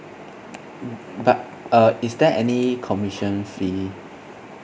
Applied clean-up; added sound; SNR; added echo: none; none; none; none.